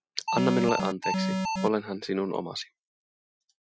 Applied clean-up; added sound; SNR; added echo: classical method Wiener filter.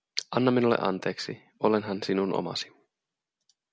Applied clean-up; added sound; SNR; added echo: none; none; none; none.